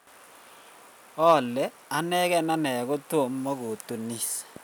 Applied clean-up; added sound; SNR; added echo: none; none; none; none.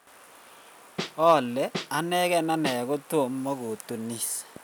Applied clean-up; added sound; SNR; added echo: none; Snare drum; 8 dB; none.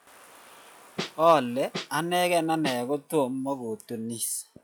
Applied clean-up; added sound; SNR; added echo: classical method log-MMSE.